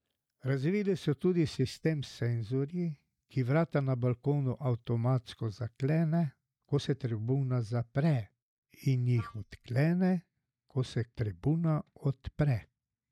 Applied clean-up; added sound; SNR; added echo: neural mask model DeepFilterNet 3.